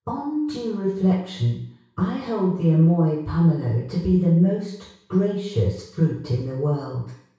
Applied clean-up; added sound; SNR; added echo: none; none; none; reverberation time 0.6 s.